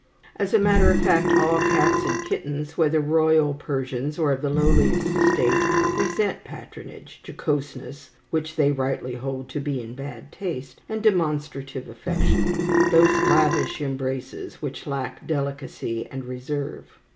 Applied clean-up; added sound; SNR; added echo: none; Burping, eructation; -4 dB; none.